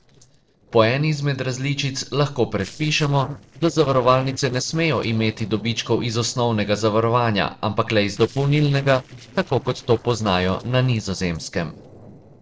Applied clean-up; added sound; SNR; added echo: neural separator model SepFormer DNS4.